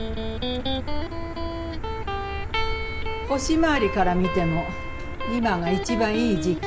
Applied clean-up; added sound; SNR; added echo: none; Motor vehicle (road) + Electric guitar; 1 dB; none.